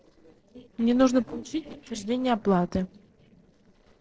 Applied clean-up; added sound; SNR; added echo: neural separator model SepFormer DNS4.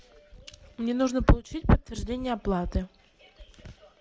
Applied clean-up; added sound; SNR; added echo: none; none; none; none.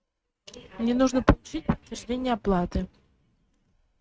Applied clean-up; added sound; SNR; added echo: neural mask model RNNoise.